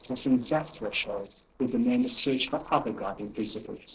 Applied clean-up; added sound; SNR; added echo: neural separator model SepFormer DNS4.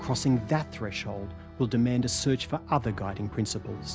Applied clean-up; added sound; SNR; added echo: none; none; none; none.